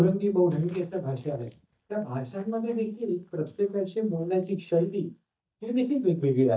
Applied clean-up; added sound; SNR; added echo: neural mask model DeepFilterNet 3.